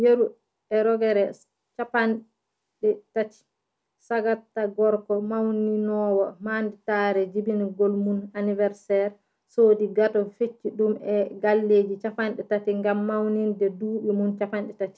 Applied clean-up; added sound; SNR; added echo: none; none; none; none.